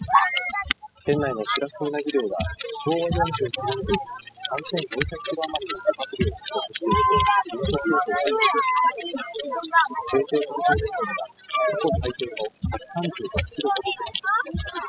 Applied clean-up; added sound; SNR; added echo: classical method spectral subtraction.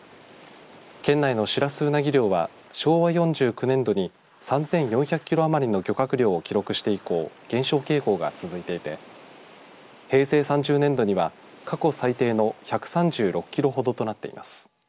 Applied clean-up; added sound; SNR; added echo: none; none; none; none.